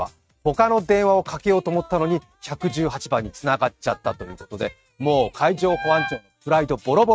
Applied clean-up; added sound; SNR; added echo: neural mask model RNNoise.